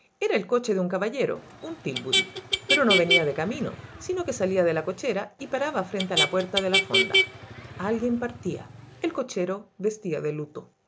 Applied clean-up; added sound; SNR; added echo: none; Motor vehicle (road); 0 dB; none.